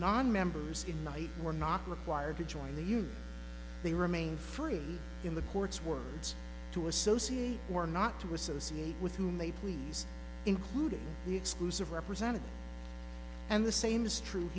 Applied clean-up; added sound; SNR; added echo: none; none; none; none.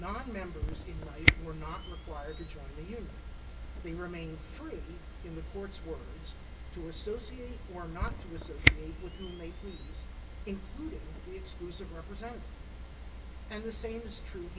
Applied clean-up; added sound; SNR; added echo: none; Camera; -5 dB; reverberation time 0.1 s.